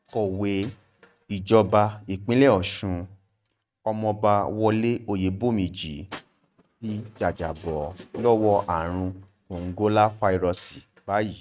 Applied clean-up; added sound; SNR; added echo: neural mask model RNNoise.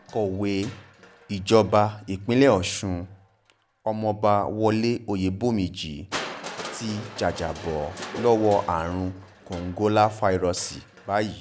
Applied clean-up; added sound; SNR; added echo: none; Crushing; 17 dB; none.